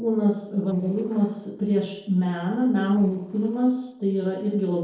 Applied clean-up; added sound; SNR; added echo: neural separator model SepFormer DNS4.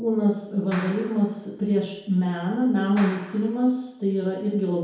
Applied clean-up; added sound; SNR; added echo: none; Clapping; 18 dB; reverberation time 2.0 s.